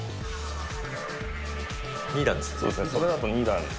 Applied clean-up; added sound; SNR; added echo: none; Race car, auto racing / Accelerating, revving, vroom; 11 dB; none.